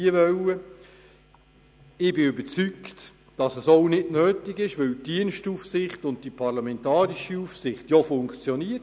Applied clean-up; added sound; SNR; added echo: none; none; none; none.